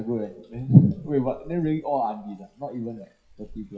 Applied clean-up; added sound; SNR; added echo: classical method WPE with log-MMSE.